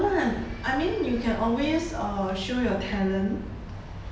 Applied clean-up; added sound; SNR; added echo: none; none; none; none.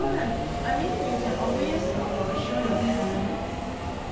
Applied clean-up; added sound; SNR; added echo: none; Subway, metro, underground; -3 dB; none.